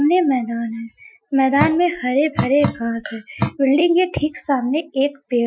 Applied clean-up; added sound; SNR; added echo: classical method Wiener filter.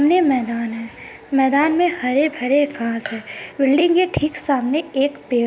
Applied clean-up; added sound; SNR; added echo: none; none; none; none.